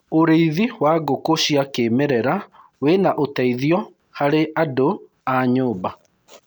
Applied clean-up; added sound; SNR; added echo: none; none; none; none.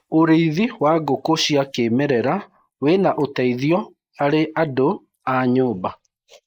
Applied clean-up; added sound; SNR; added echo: neural mask model Resemble Enhance denoiser.